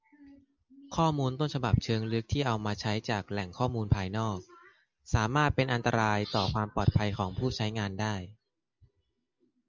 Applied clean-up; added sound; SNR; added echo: none; none; none; none.